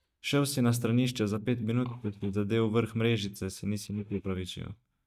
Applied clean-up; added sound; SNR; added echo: neural mask model DeepFilterNet 3.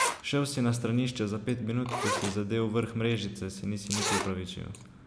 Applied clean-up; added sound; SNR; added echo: none; Zipper (clothing); 5 dB; none.